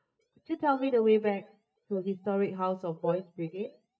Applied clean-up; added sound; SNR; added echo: neural mask model DeepFilterNet 3.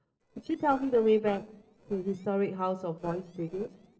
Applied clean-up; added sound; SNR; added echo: neural separator model SepFormer DNS4.